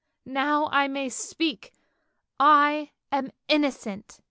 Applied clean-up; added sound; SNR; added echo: none; none; none; none.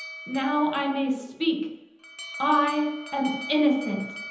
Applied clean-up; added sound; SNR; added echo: none; Alarm; 14 dB; reverberation time 0.9 s.